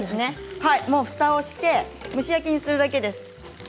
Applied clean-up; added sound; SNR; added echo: none; none; none; none.